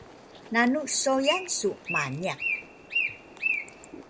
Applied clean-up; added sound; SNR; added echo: none; Bird; 4 dB; none.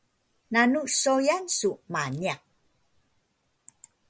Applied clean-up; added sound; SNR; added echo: none; none; none; none.